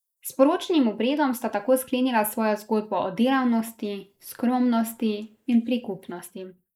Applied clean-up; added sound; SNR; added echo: neural mask model Resemble Enhance denoiser.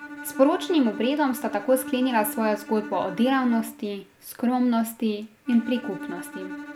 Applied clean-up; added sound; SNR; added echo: none; Bowed string instrument; 13 dB; none.